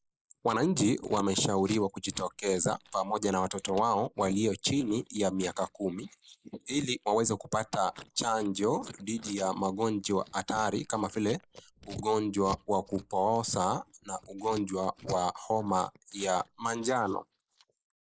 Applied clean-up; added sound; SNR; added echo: neural mask model Resemble Enhance denoiser.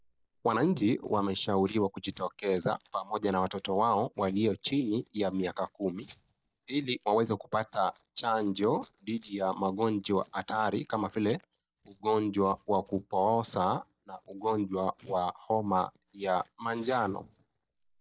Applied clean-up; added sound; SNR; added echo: neural mask model DeepFilterNet 3.